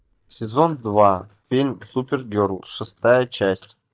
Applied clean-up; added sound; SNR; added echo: neural mask model DeepFilterNet 3.